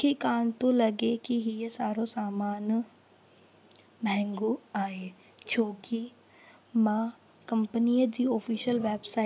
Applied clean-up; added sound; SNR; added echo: none; none; none; none.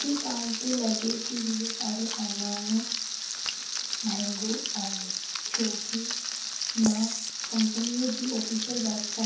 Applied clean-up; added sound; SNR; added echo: none; Frying (food); 1 dB; reverberation time 0.6 s.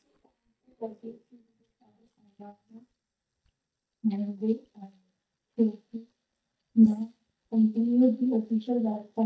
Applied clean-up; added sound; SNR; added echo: neural mask model DeepFilterNet 3.